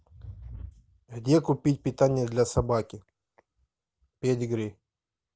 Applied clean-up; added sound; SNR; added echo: none; none; none; none.